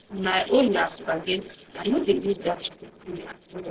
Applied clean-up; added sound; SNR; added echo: neural separator model SepFormer DNS4.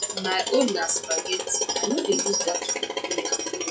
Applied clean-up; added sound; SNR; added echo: classical method WPE with log-MMSE.